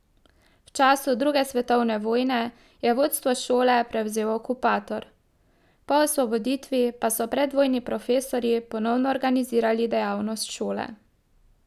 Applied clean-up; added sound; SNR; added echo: none; none; none; none.